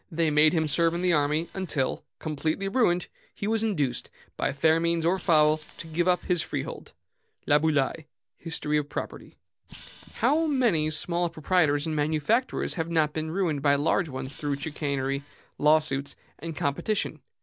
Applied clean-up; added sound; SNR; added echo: neural separator model SepFormer DNS4.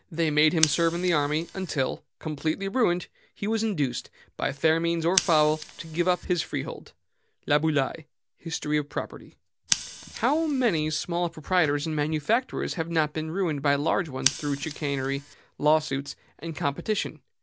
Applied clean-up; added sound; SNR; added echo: none; Scissors; 12 dB; none.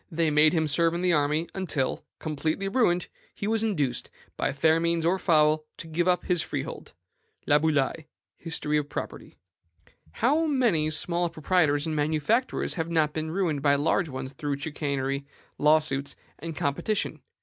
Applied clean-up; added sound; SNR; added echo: none; none; none; none.